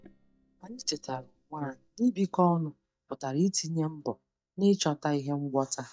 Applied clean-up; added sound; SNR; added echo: neural mask model DeepFilterNet 3.